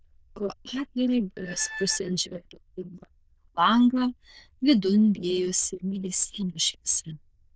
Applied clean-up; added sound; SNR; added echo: neural diffusion model UNIVERSE++.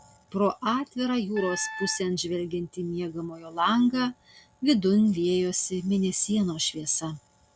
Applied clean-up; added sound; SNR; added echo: none; Wind instrument, woodwind instrument; 11 dB; none.